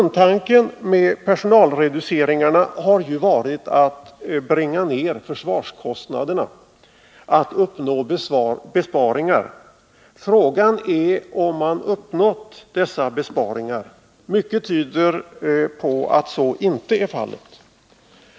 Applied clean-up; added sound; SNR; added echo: none; none; none; none.